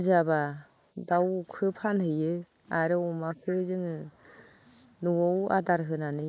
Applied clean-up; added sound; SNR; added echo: neural mask model Resemble Enhance denoiser.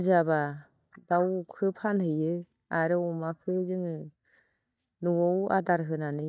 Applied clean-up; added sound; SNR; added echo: neural mask model DeepFilterNet 3.